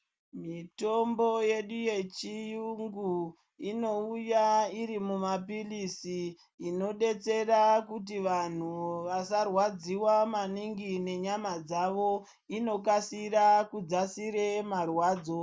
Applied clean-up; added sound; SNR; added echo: none; none; none; none.